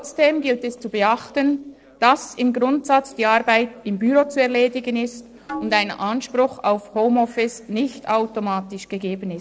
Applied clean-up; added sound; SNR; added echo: neural separator model SepFormer DNS4.